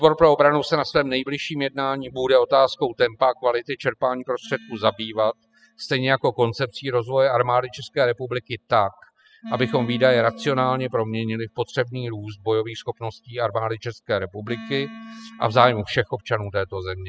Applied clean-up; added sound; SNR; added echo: classical method spectral subtraction.